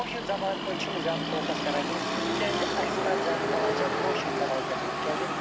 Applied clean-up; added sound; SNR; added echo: none; Motor vehicle (road); -4 dB; none.